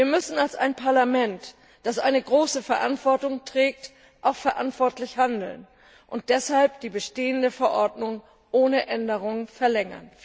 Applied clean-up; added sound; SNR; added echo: none; none; none; none.